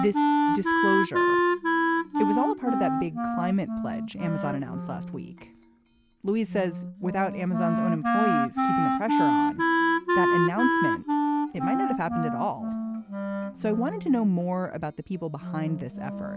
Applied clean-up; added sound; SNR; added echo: none; Wind instrument, woodwind instrument; -3 dB; none.